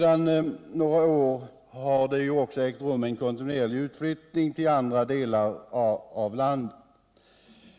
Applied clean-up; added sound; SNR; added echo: none; none; none; none.